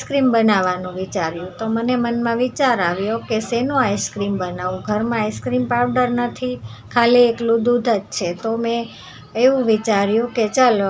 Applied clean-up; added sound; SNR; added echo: none; none; none; none.